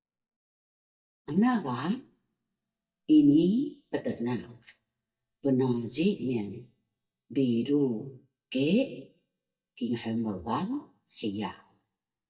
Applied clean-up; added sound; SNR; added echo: neural mask model DeepFilterNet 3.